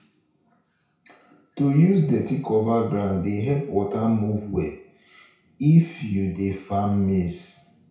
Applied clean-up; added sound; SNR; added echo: none; none; none; reverberation time 0.6 s.